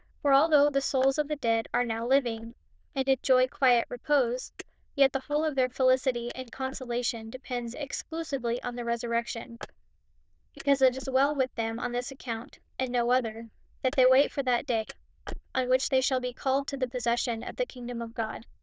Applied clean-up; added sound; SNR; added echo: neural diffusion model UNIVERSE++.